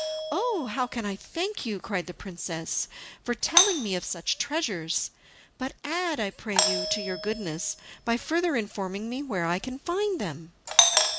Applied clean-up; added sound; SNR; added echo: none; Doorbell; 1 dB; none.